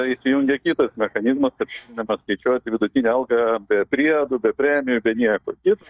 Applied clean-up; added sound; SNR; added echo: neural mask model DeepFilterNet 3.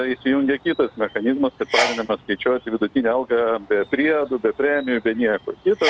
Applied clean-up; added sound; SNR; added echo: none; Sneeze; 11 dB; none.